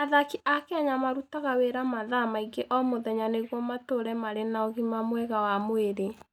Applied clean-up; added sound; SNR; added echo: none; none; none; none.